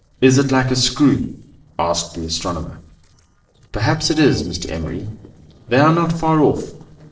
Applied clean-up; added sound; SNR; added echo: neural separator model SepFormer DNS4.